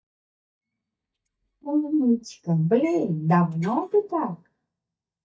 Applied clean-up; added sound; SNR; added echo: neural mask model DeepFilterNet 3.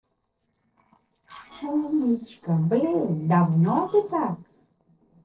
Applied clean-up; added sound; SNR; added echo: neural separator model SepFormer DNS4.